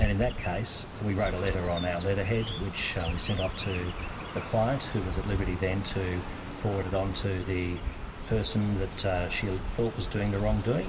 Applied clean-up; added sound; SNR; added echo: none; Chirp, tweet; 5 dB; reverberation time 2.4 s.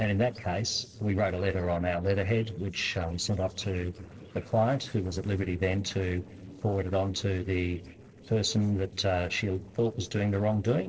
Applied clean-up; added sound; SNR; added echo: neural separator model SepFormer DNS4.